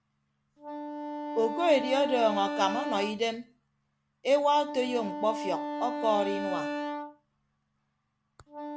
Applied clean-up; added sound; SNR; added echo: none; Wind instrument, woodwind instrument; 6 dB; none.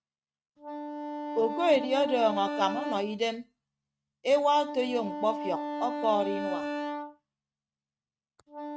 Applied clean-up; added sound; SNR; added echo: neural mask model RNNoise.